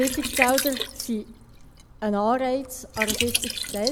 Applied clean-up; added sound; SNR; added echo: none; Liquid; 4 dB; none.